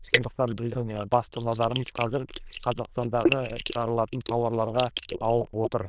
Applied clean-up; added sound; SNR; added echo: neural diffusion model UNIVERSE++.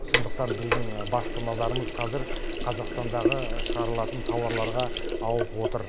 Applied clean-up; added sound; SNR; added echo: none; Sink (filling or washing); -2 dB; none.